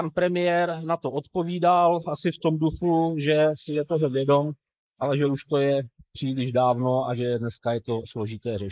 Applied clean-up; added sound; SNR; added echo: neural mask model Resemble Enhance denoiser.